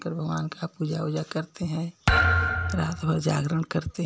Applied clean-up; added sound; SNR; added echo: none; Thump, thud; -2 dB; none.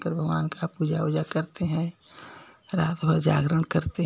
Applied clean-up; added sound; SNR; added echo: none; none; none; none.